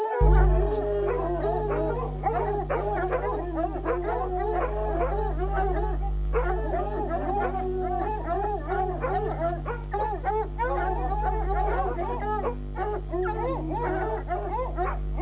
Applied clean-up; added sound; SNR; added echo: none; Dog; -1 dB; none.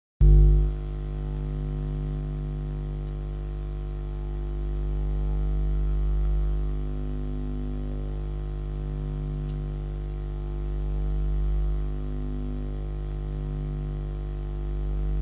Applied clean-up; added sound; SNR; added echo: none; none; none; none.